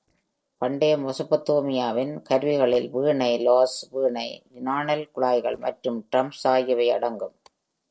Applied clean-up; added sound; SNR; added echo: neural separator model SepFormer DNS4.